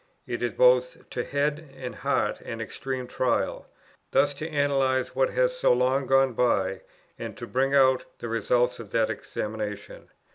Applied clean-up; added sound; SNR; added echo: none; none; none; none.